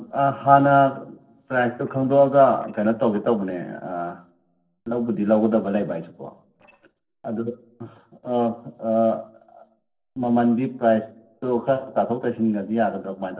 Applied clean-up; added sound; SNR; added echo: neural separator model SepFormer DNS4.